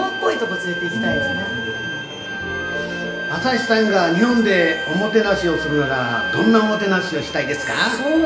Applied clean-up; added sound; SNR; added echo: none; Bowed string instrument; 6 dB; reverberation time 0.6 s.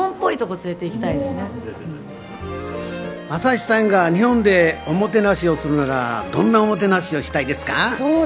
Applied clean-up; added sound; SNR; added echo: none; none; none; none.